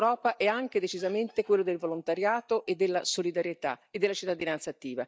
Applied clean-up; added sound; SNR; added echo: neural mask model DeepFilterNet 3.